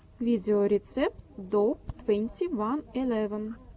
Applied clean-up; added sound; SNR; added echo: none; none; none; none.